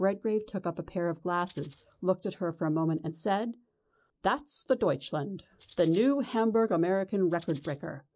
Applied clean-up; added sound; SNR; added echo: neural mask model Resemble Enhance denoiser.